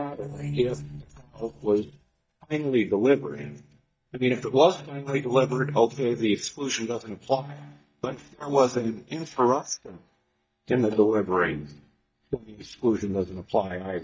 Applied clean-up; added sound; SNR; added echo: neural mask model DeepFilterNet 3.